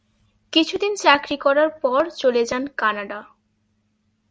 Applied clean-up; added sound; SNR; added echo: none; none; none; none.